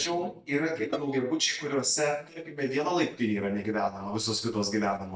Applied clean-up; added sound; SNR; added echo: neural mask model DeepFilterNet 3.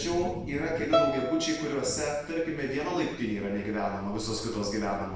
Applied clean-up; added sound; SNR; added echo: none; Bowed string instrument; 4 dB; reverberation time 0.7 s.